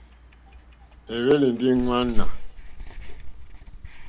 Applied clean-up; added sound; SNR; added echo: none; Clock; -1 dB; none.